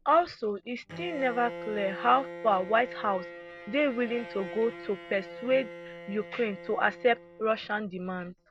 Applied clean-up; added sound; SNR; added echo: none; Bowed string instrument; 14 dB; none.